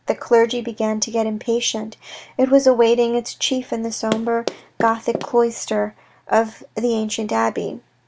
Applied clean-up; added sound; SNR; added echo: none; Run; 9 dB; none.